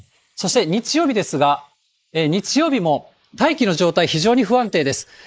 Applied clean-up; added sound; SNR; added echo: neural mask model Resemble Enhance denoiser.